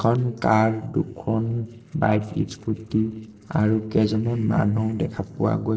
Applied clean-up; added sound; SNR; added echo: neural separator model SepFormer DNS4.